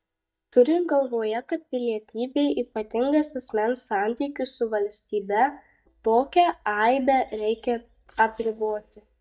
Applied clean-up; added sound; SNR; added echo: neural mask model DeepFilterNet 3.